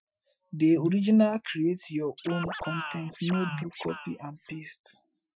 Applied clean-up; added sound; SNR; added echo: classical method Wiener filter.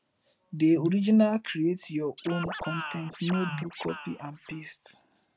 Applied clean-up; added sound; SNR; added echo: none; Scratching (performance technique); 11 dB; none.